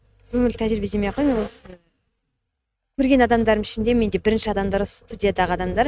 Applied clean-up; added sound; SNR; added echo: neural mask model RNNoise.